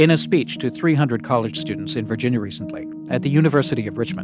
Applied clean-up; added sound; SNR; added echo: none; none; none; none.